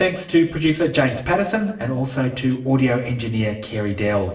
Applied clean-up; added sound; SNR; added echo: none; none; none; reverberation time 0.9 s.